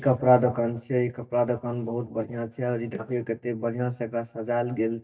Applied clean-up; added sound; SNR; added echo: neural mask model DeepFilterNet 3.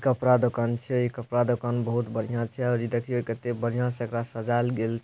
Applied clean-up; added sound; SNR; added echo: none; none; none; none.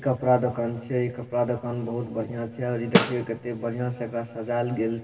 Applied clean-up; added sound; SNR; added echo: none; Snare drum; -1 dB; reverberation time 1.3 s.